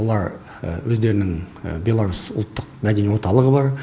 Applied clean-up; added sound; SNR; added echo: none; none; none; none.